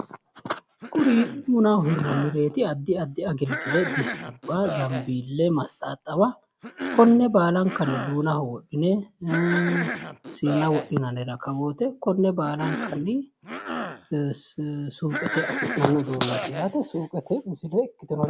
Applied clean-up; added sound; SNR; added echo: none; Cough; 10 dB; none.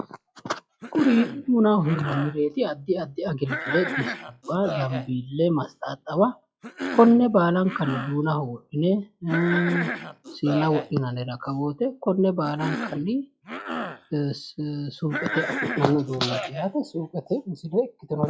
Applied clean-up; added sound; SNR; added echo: classical method log-MMSE.